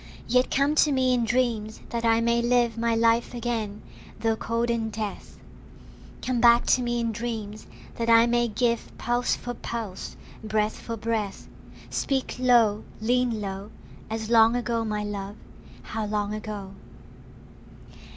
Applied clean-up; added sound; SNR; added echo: none; Engine; 18 dB; none.